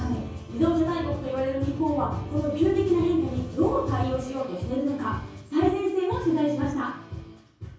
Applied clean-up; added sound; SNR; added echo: none; none; none; reverberation time 0.6 s.